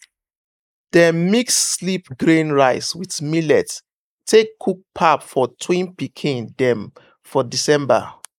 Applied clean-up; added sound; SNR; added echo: neural mask model Resemble Enhance denoiser.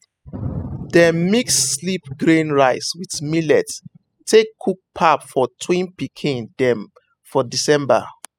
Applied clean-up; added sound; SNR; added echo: classical method spectral subtraction.